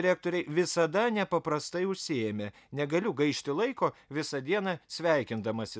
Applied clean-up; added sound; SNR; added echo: none; none; none; none.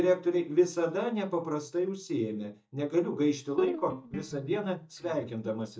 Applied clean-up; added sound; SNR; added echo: neural mask model DeepFilterNet 3.